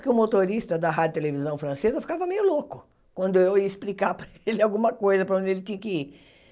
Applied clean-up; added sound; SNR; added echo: none; none; none; none.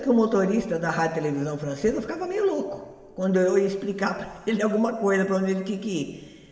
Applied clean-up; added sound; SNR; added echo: none; none; none; reverberation time 3.0 s.